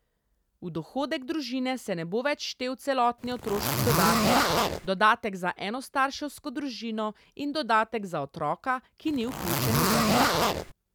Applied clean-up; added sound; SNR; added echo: none; Zipper (clothing); -4 dB; none.